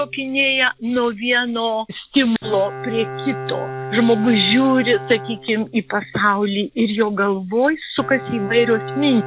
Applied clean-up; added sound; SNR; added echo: none; Bowed string instrument; 13 dB; none.